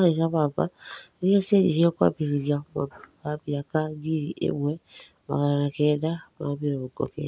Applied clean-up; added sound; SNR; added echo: none; none; none; none.